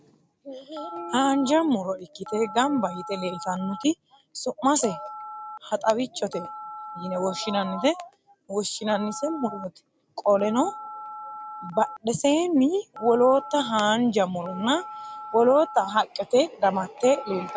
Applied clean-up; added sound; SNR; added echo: none; Telephone; 15 dB; none.